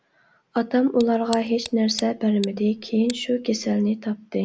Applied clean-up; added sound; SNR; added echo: none; Tick; 18 dB; none.